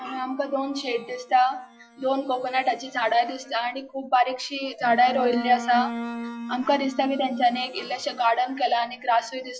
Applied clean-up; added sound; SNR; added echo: classical method log-MMSE.